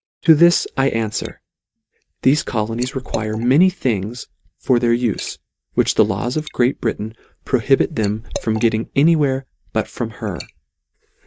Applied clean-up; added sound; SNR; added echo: neural mask model DeepFilterNet 3.